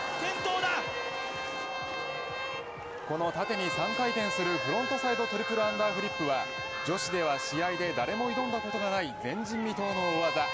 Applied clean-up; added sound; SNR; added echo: none; Bowed string instrument; 5 dB; none.